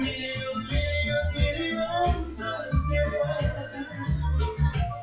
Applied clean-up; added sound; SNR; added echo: classical method WPE with log-MMSE.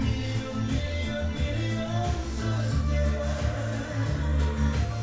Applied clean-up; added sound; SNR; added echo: none; Gurgling / Engine; 17 dB; reverberation time 0.5 s.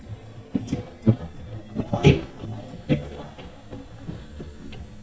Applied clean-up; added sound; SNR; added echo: neural mask model DeepFilterNet 3.